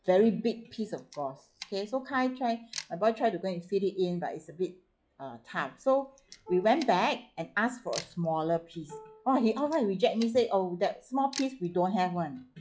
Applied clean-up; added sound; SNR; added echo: classical method log-MMSE.